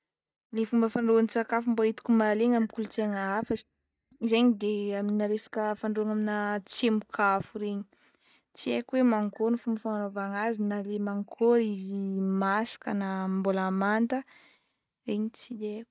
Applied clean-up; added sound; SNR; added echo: neural mask model DeepFilterNet 3.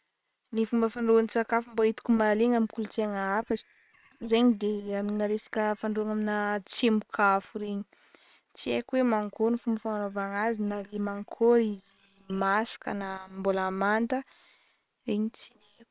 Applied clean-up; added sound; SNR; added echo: neural separator model SepFormer WHAM!.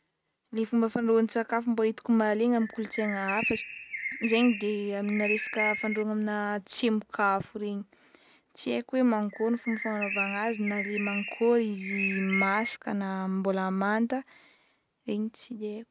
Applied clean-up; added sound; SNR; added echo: none; Bird; 6 dB; none.